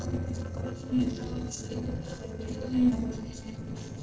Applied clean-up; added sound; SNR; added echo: neural separator model SepFormer DNS4.